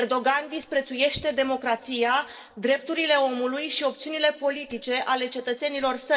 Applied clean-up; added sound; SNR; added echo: neural separator model SepFormer DNS4.